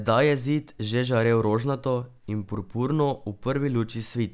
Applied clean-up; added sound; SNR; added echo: none; none; none; none.